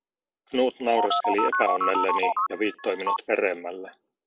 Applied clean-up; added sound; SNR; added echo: none; Telephone; -2 dB; none.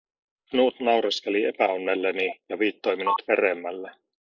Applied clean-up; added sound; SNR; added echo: neural mask model Resemble Enhance denoiser.